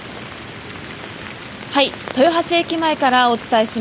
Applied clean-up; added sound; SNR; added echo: none; none; none; none.